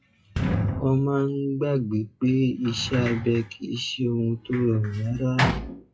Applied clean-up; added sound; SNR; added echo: classical method WPE with log-MMSE.